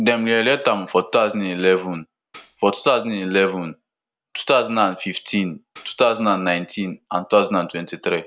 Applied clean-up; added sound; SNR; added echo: none; Tambourine; 12 dB; none.